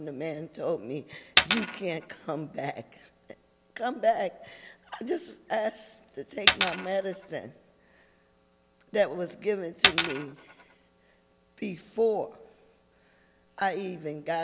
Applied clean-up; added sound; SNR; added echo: none; Coin (dropping); -5 dB; none.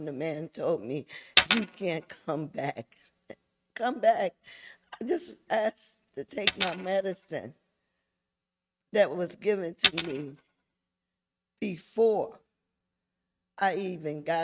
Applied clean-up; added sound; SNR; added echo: neural mask model RNNoise.